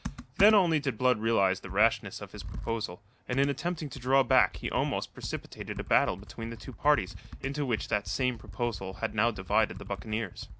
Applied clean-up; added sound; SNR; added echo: none; Computer keyboard; 13 dB; none.